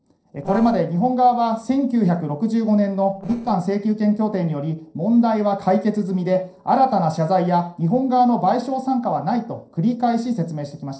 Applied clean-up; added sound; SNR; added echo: neural separator model SepFormer DNS4.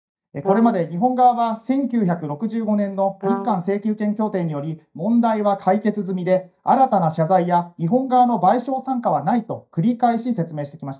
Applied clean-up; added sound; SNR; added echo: neural mask model DeepFilterNet 3.